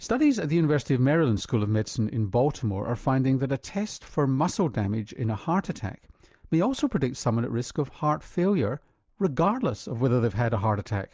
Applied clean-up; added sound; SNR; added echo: none; none; none; none.